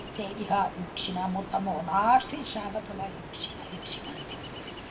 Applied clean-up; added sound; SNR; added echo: none; Ocean; 10 dB; reverberation time 1.2 s.